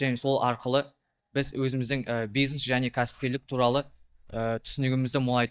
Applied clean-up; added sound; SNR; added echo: neural mask model DeepFilterNet 3.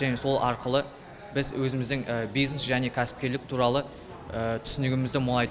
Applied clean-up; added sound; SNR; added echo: none; none; none; none.